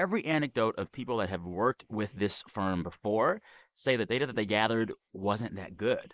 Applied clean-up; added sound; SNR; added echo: neural mask model Resemble Enhance denoiser.